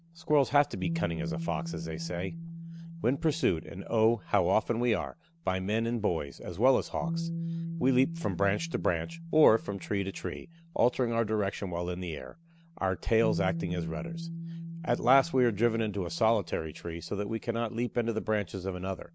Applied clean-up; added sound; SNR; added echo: none; Bass guitar; 10 dB; none.